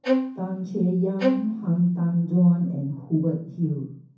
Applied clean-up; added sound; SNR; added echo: none; Bowed string instrument; 3 dB; reverberation time 0.6 s.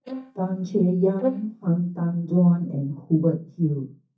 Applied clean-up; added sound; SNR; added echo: neural mask model DeepFilterNet 3.